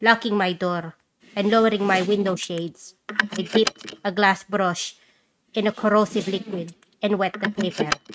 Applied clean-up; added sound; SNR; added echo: neural mask model RNNoise.